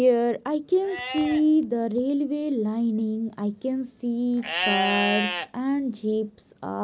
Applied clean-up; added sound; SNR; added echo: none; Livestock, farm animals, working animals; 8 dB; none.